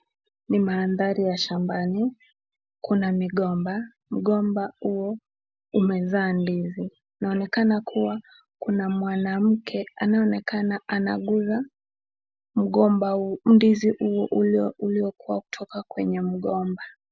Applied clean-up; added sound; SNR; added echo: none; none; none; none.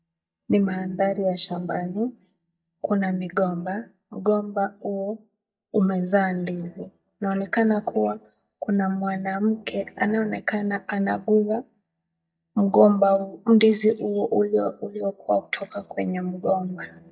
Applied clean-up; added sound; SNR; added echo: neural mask model DeepFilterNet 3.